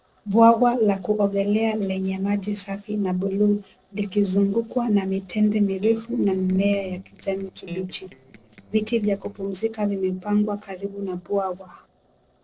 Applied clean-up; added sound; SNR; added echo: neural separator model SepFormer DNS4.